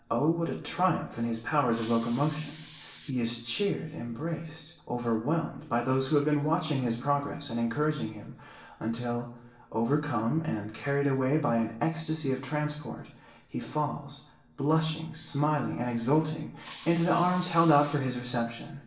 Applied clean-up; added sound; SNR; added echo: none; Hiss; 12 dB; reverberation time 0.8 s.